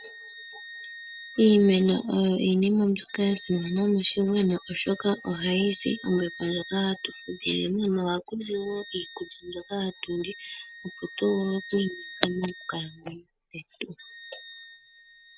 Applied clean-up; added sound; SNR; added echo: none; Wind instrument, woodwind instrument; 18 dB; none.